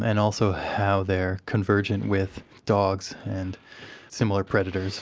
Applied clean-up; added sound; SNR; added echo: none; none; none; none.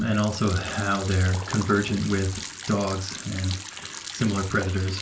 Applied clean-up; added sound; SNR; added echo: none; Liquid; 12 dB; reverberation time 0.3 s.